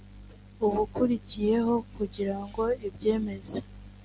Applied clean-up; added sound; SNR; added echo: none; none; none; none.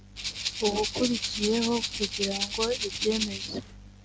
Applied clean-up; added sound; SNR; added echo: none; Rattle (instrument); 3 dB; none.